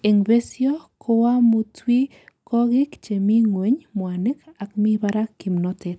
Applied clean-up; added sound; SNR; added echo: none; none; none; none.